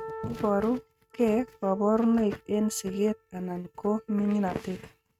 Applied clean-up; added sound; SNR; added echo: neural mask model RNNoise.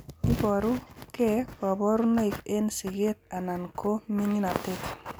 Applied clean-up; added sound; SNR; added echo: none; none; none; none.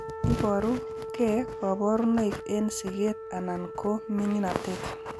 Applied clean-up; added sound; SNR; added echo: none; Wind instrument, woodwind instrument; 10 dB; none.